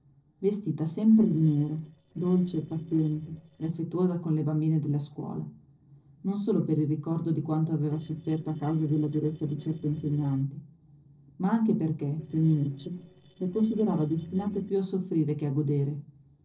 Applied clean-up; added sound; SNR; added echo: neural separator model SepFormer DNS4.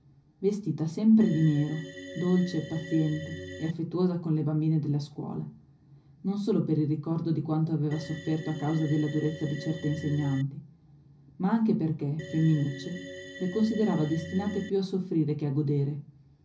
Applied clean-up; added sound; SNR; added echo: none; Organ; 13 dB; reverberation time 0.5 s.